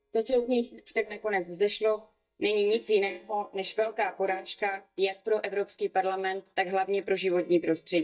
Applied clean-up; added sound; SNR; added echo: neural mask model DeepFilterNet 3.